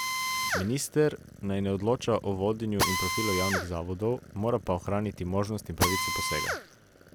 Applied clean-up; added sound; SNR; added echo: none; Drill; 3 dB; none.